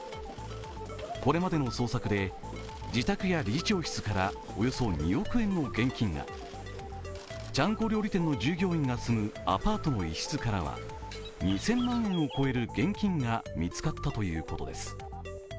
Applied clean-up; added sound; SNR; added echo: none; Bird; 17 dB; none.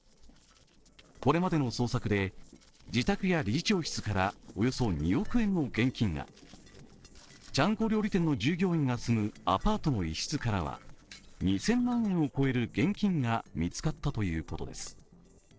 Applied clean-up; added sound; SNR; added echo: neural separator model SepFormer DNS4.